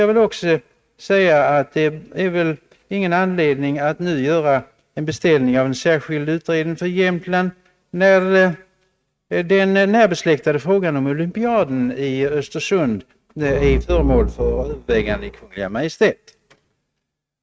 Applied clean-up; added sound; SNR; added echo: neural mask model RNNoise.